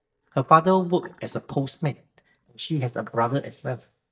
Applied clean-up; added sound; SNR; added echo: neural mask model DeepFilterNet 3.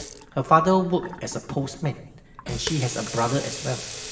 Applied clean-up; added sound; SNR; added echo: none; Sink (filling or washing) / Water tap, faucet; 12 dB; reverberation time 0.9 s.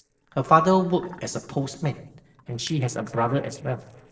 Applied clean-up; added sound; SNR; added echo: neural separator model SepFormer DNS4.